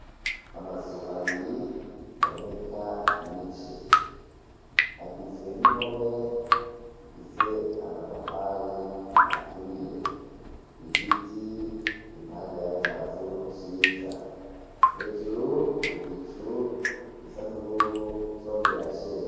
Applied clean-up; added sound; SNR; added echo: none; Drip; -3 dB; reverberation time 2.2 s.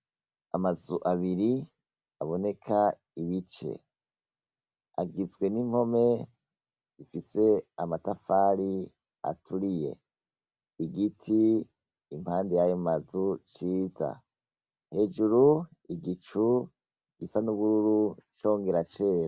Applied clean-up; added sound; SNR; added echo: none; none; none; none.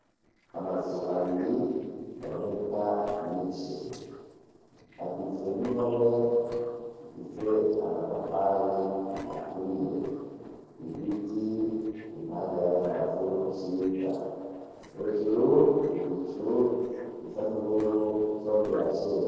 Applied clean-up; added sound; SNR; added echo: neural separator model SepFormer DNS4.